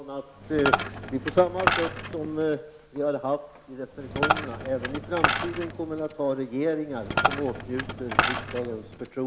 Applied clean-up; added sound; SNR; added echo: none; Coin (dropping); -1 dB; none.